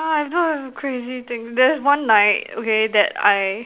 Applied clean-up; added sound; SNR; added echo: none; none; none; none.